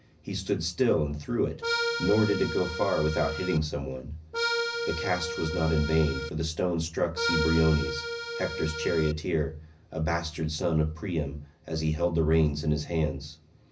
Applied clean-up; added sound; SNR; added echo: none; Accordion; 4 dB; reverberation time 0.4 s.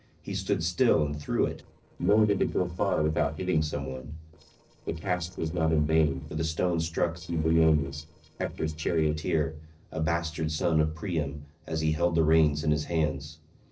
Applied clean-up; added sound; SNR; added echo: neural separator model SepFormer DNS4.